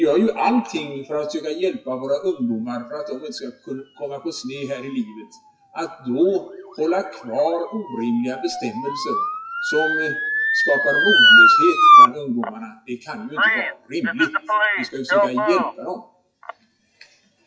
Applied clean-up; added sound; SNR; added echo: classical method WPE with log-MMSE.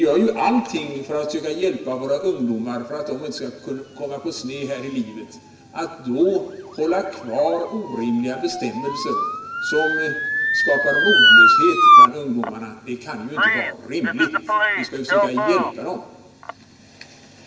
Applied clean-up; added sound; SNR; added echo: none; Motor vehicle (road) / Siren; -3 dB; reverberation time 1.0 s.